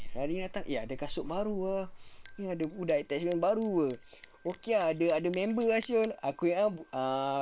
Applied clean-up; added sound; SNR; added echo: neural separator model SepFormer WHAM!.